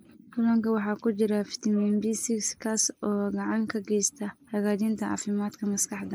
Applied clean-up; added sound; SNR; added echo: neural mask model Resemble Enhance denoiser.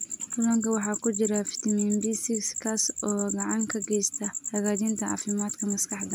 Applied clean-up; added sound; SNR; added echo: none; none; none; none.